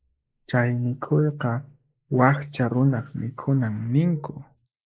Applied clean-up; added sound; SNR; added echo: neural mask model Resemble Enhance denoiser.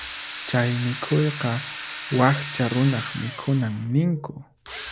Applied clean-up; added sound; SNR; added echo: none; Drill; 11 dB; none.